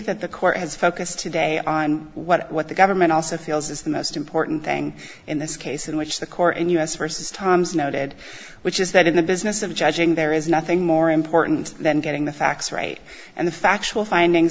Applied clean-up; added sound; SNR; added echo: none; none; none; none.